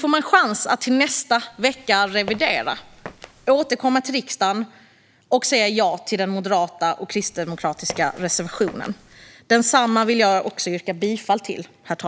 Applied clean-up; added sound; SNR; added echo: none; Walk, footsteps; 19 dB; none.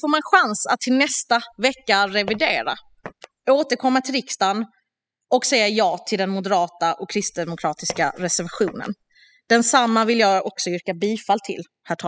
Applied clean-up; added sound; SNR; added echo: classical method spectral subtraction.